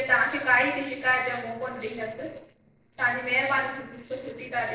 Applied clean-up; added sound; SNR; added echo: neural separator model SepFormer DNS4.